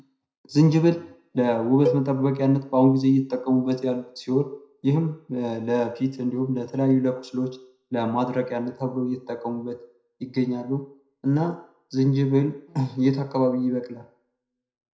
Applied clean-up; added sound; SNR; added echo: none; Cowbell; 8 dB; reverberation time 0.4 s.